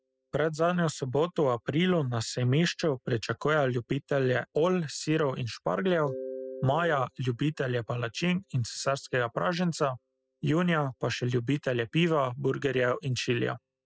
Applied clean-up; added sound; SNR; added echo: classical method spectral subtraction.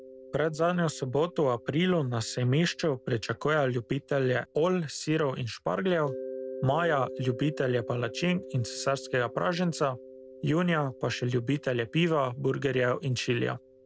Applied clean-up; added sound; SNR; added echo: none; Mallet percussion; 16 dB; none.